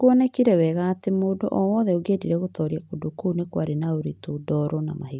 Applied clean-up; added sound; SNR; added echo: none; none; none; none.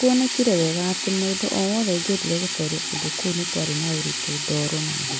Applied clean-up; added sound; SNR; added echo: none; Sink (filling or washing); 3 dB; none.